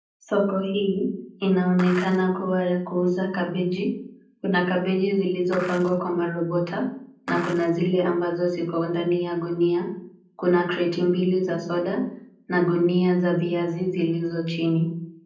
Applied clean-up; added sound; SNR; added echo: none; Skateboard; 12 dB; reverberation time 0.6 s.